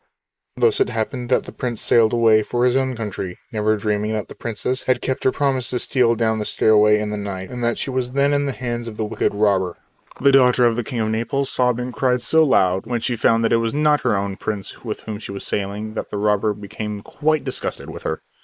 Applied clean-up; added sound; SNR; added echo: neural mask model Resemble Enhance denoiser.